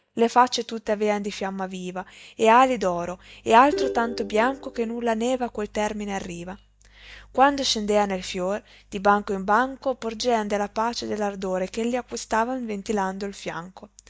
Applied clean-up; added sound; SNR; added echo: neural mask model DeepFilterNet 3.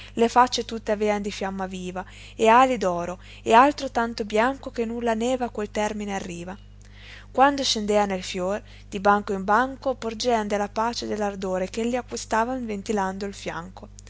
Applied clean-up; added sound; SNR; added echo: none; none; none; none.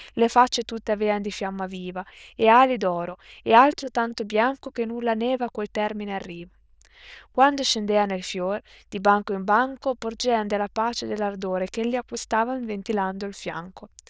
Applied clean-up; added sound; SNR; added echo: neural diffusion model UNIVERSE++.